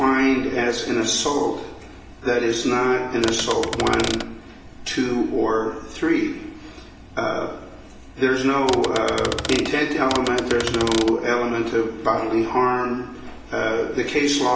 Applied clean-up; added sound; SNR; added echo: none; Typewriter; 7 dB; reverberation time 0.8 s.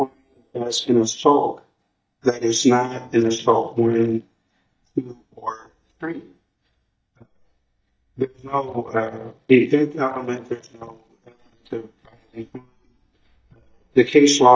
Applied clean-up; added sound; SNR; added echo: neural mask model DeepFilterNet 3.